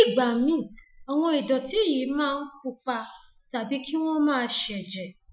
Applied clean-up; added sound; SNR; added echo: classical method Wiener filter.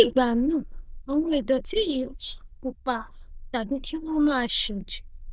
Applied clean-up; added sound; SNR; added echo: neural diffusion model UNIVERSE++.